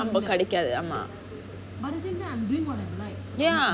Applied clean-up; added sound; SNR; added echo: none; none; none; none.